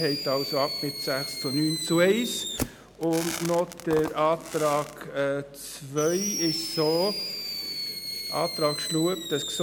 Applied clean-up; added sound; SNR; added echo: none; Fireworks; 7 dB; none.